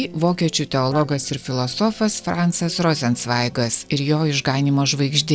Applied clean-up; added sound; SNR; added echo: neural separator model SepFormer DNS4.